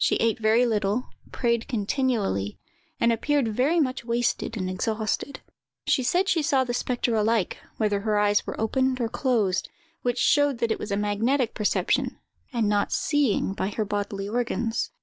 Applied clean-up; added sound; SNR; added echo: none; none; none; none.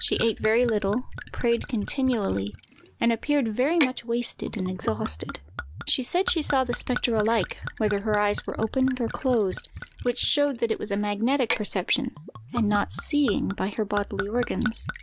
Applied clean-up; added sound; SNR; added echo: none; Gurgling / Chink, clink / Liquid; 10 dB; none.